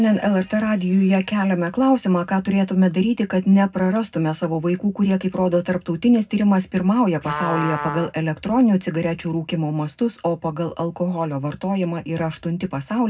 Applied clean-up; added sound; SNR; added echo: none; Trumpet; 11 dB; reverberation time 0.3 s.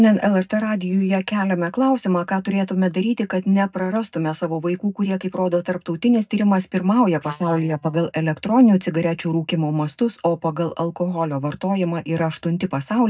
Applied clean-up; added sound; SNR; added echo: neural mask model DeepFilterNet 3.